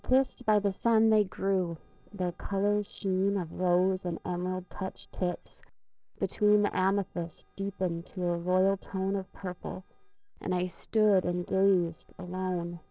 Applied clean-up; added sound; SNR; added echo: neural separator model SepFormer DNS4.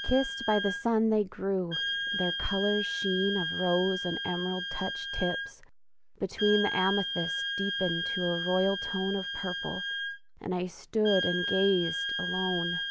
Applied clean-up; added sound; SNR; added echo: none; Wind instrument, woodwind instrument; 4 dB; none.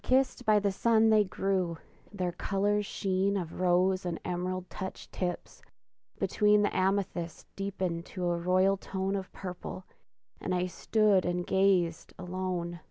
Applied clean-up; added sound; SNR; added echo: none; none; none; none.